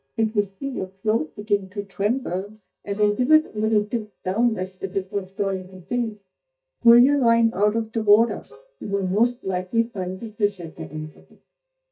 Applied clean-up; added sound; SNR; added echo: neural mask model DeepFilterNet 3.